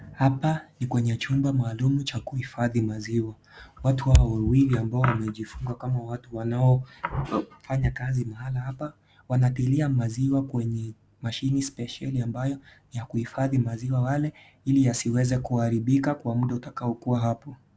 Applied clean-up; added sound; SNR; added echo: none; none; none; none.